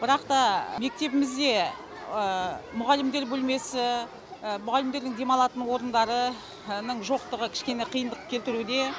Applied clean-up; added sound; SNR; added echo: none; none; none; none.